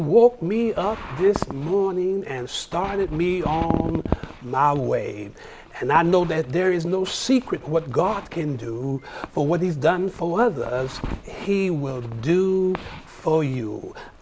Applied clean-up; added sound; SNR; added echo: none; none; none; none.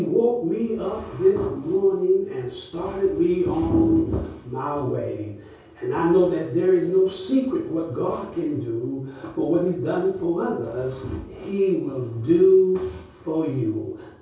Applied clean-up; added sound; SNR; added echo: none; none; none; reverberation time 0.6 s.